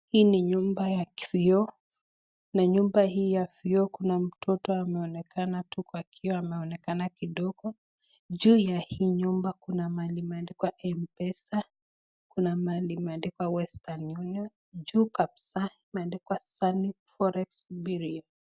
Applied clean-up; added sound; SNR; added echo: none; none; none; none.